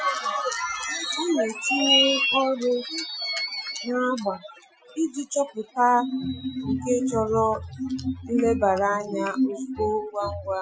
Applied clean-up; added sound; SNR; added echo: classical method Wiener filter.